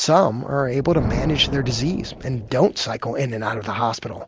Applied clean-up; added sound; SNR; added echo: none; Thunder; 11 dB; none.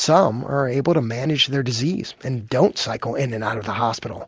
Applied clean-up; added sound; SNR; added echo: none; none; none; none.